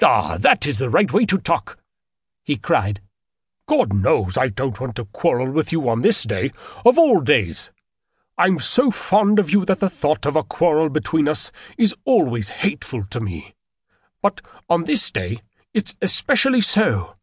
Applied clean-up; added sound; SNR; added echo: none; none; none; none.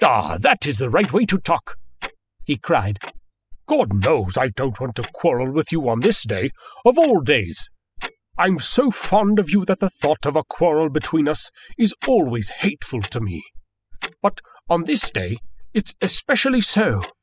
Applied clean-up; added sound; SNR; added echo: classical method spectral subtraction.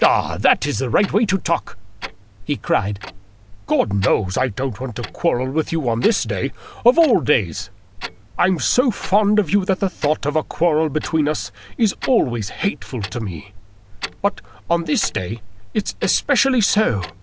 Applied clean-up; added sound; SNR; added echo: none; Clock; 14 dB; none.